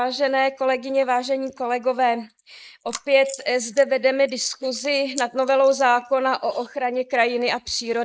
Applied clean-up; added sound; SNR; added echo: neural mask model Resemble Enhance denoiser.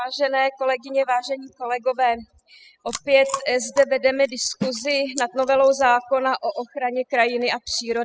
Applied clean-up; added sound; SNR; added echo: classical method spectral subtraction.